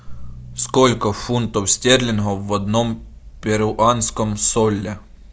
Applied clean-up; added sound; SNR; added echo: none; none; none; none.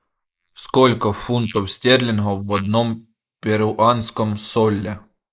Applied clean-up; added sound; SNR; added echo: neural mask model Resemble Enhance denoiser.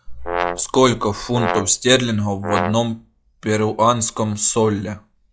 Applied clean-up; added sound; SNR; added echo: classical method log-MMSE.